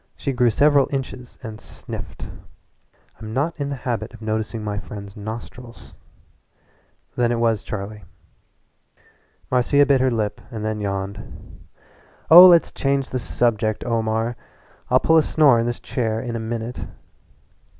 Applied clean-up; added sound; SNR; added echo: none; none; none; none.